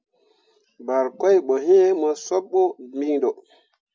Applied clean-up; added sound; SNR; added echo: none; none; none; none.